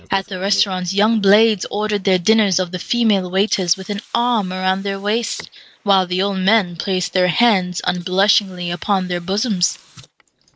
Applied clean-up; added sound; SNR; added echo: neural mask model Resemble Enhance denoiser.